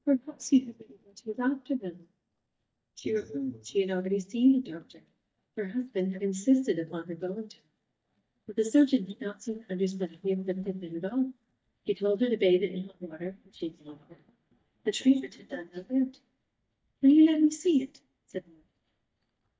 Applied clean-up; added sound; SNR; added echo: neural mask model DeepFilterNet 3.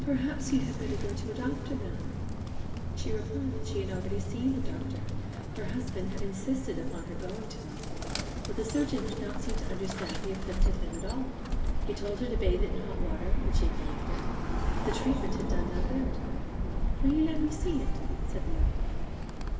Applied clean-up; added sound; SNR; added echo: none; Bird; -4 dB; reverberation time 2.5 s.